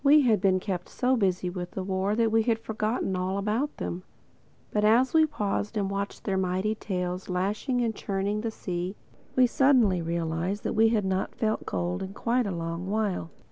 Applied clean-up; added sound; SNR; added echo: none; none; none; none.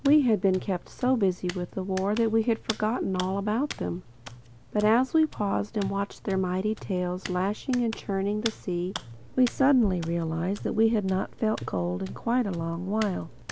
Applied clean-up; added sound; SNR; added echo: none; Hands; 16 dB; none.